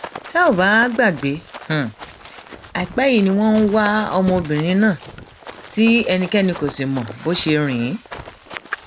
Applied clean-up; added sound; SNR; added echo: none; Run; 16 dB; none.